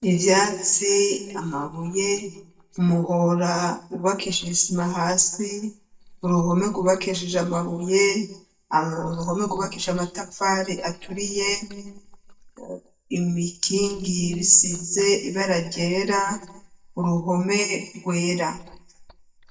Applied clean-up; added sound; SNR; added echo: neural mask model DeepFilterNet 3.